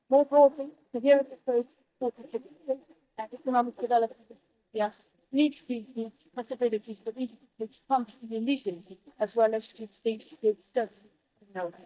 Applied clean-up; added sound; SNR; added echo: neural mask model DeepFilterNet 3.